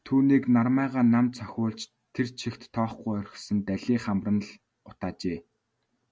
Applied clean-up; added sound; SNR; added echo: none; none; none; none.